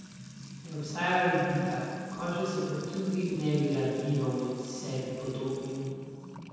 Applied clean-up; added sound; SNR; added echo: none; Trickle, dribble / Water tap, faucet / Music; 14 dB; reverberation time 2.1 s.